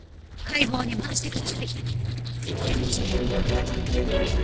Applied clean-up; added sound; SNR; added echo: neural separator model SepFormer DNS4.